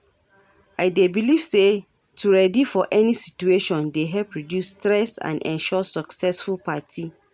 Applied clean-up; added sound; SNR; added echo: none; none; none; none.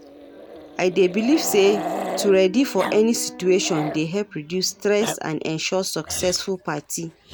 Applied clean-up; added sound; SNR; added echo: none; Piano + Growling; 11 dB; none.